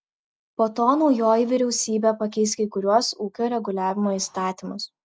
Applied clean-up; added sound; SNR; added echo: none; none; none; none.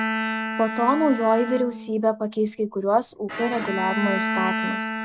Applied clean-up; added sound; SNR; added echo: none; Bowed string instrument; 5 dB; none.